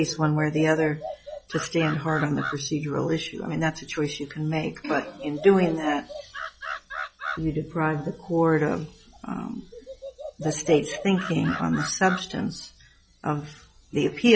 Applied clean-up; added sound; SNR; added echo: classical method log-MMSE.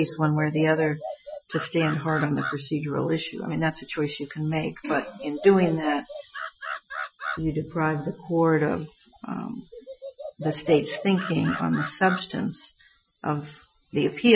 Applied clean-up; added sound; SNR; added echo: classical method Wiener filter.